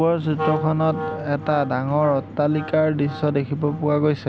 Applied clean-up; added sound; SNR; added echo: none; Wind instrument, woodwind instrument; 12 dB; none.